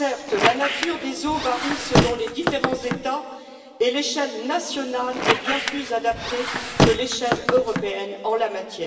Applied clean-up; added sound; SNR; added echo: none; Squeak; 0 dB; reverberation time 2.4 s.